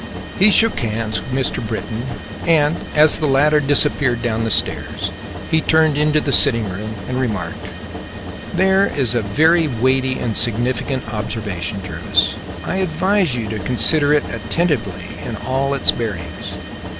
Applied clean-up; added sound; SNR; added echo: none; Mechanisms; 9 dB; none.